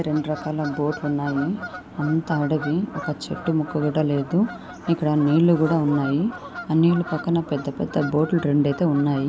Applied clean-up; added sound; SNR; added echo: none; Bird vocalization, bird call, bird song / Fowl; 15 dB; none.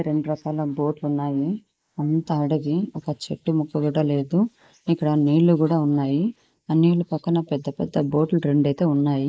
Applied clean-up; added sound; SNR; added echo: neural mask model Resemble Enhance denoiser.